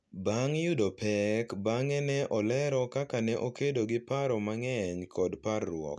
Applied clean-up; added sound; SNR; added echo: none; none; none; none.